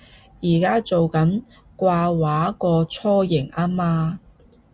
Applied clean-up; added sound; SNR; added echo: none; none; none; none.